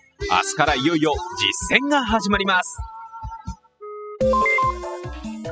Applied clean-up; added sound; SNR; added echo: classical method spectral subtraction.